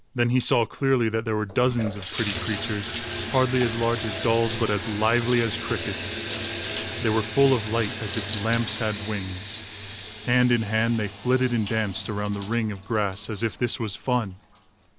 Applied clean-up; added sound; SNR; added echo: none; Bathtub (filling or washing) / Water tap, faucet; 8 dB; none.